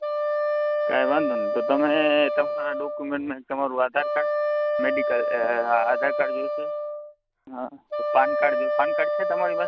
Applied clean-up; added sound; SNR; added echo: none; Wind instrument, woodwind instrument; -1 dB; none.